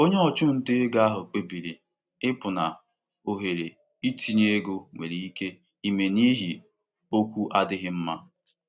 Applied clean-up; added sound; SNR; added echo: none; none; none; none.